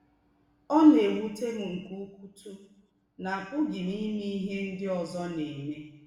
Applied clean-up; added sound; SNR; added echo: none; none; none; reverberation time 0.9 s.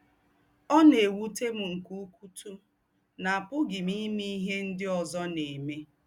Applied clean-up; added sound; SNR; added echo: none; none; none; none.